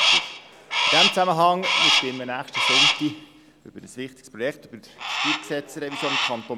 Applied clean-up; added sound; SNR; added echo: none; Crow; -4 dB; none.